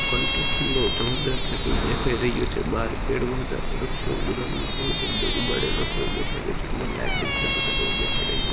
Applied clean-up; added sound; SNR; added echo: none; Squeak + Rain; -3 dB; none.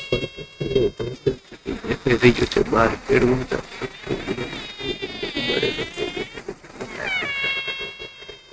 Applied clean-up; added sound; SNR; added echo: neural mask model RNNoise.